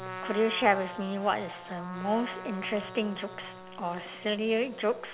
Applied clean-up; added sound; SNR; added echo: none; Trumpet; 12 dB; none.